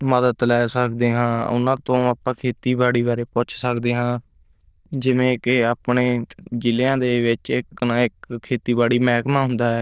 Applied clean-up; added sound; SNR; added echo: neural diffusion model UNIVERSE++.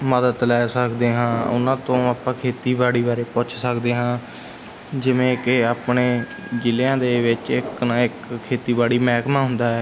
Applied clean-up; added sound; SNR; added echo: none; Thunder; 19 dB; none.